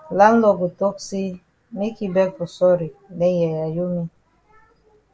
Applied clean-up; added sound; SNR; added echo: none; none; none; none.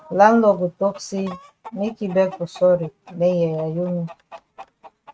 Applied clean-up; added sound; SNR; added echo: neural mask model RNNoise.